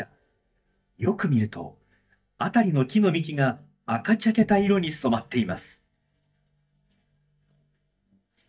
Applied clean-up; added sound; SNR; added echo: neural mask model DeepFilterNet 3.